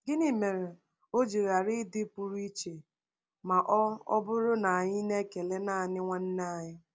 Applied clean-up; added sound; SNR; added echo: none; none; none; none.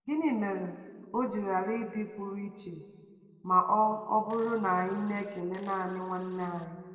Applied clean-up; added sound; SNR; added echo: neural separator model SepFormer DNS4.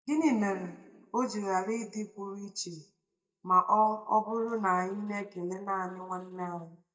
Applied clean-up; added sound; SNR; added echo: neural mask model DeepFilterNet 3.